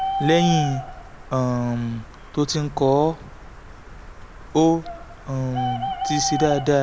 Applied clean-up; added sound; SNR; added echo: none; Bird; 7 dB; none.